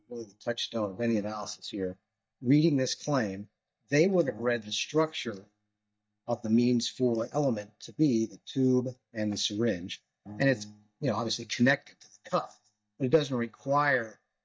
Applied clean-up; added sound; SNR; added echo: neural mask model DeepFilterNet 3.